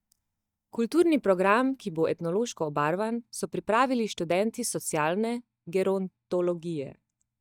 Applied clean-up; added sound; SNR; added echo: neural mask model DeepFilterNet 3.